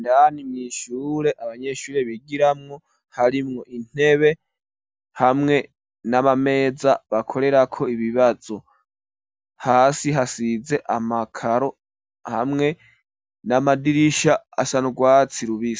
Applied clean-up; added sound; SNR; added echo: none; none; none; none.